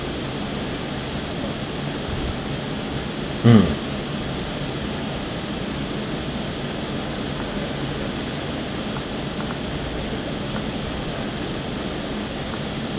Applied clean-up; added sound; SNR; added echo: none; none; none; none.